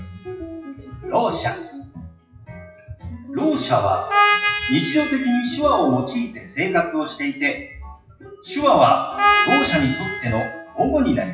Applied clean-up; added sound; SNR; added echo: classical method WPE with log-MMSE.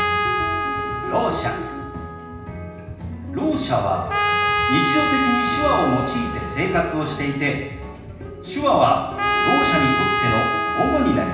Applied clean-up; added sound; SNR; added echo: none; Trumpet; 2 dB; reverberation time 0.9 s.